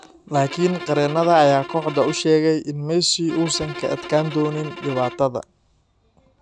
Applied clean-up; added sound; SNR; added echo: none; Bowed string instrument; 14 dB; none.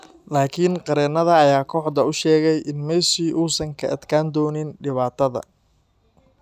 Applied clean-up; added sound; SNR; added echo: none; none; none; none.